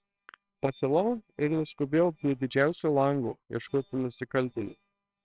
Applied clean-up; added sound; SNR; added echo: neural separator model SepFormer WHAMR!.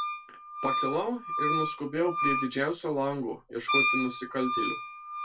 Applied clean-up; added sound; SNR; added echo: none; Wind instrument, woodwind instrument; 0 dB; reverberation time 0.2 s.